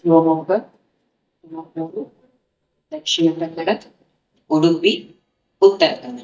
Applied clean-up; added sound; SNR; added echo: neural mask model DeepFilterNet 3.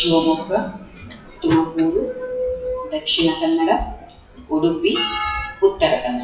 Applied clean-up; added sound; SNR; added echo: classical method WPE with log-MMSE.